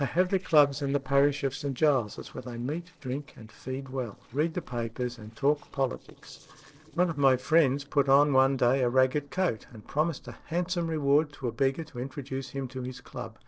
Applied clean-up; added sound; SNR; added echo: neural separator model SepFormer DNS4.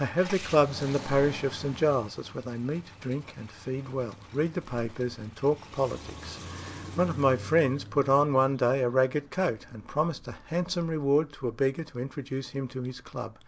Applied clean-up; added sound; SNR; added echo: none; Car; 16 dB; none.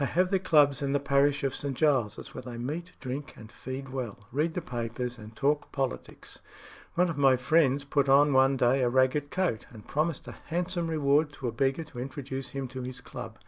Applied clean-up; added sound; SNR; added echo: none; none; none; none.